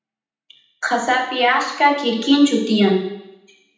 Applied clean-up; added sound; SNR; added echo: none; none; none; reverberation time 0.8 s.